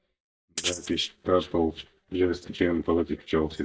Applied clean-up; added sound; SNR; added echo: neural mask model DeepFilterNet 3.